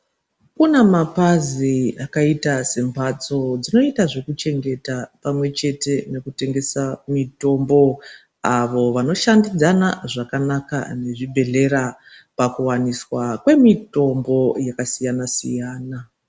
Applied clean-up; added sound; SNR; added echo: none; none; none; none.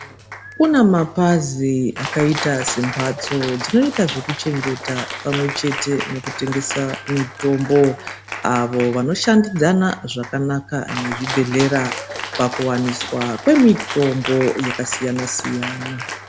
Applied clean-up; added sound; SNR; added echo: none; Cheering; 10 dB; none.